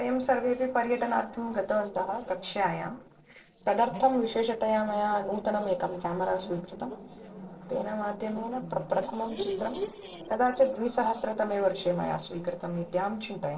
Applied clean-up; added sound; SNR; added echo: neural separator model SepFormer DNS4.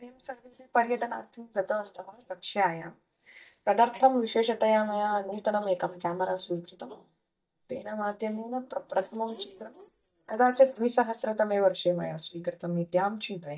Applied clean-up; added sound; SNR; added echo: neural mask model DeepFilterNet 3.